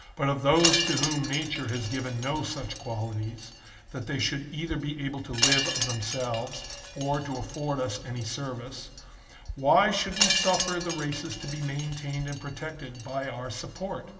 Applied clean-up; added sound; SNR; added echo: none; Wind chime; 4 dB; reverberation time 1.9 s.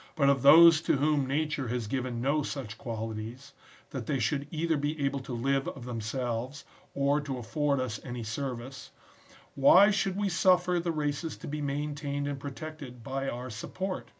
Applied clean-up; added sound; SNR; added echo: none; none; none; none.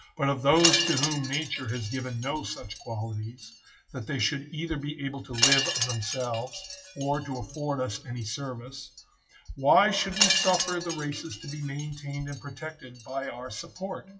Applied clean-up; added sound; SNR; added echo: classical method WPE with log-MMSE.